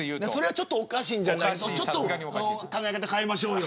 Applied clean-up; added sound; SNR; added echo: none; none; none; none.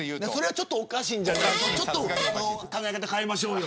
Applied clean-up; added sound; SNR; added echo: none; Fart; 2 dB; none.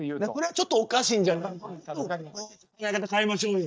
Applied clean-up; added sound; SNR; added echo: neural mask model DeepFilterNet 3.